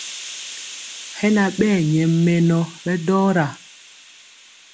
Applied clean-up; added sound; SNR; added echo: none; Hiss; 16 dB; none.